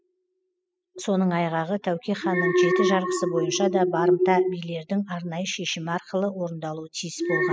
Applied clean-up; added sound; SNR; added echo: classical method spectral subtraction.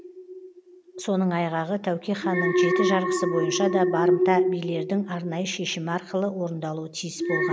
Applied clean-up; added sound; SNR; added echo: none; Alarm; 0 dB; none.